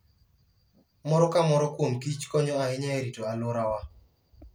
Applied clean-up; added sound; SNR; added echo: none; none; none; none.